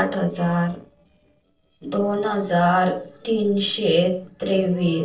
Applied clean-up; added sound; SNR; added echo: neural separator model SepFormer DNS4.